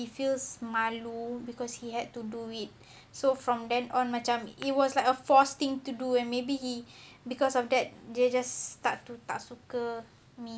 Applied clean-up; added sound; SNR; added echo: none; none; none; none.